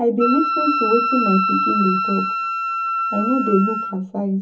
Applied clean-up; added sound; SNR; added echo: none; Wind instrument, woodwind instrument; 0 dB; reverberation time 0.3 s.